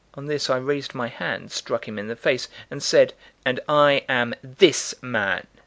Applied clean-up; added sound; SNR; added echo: none; none; none; none.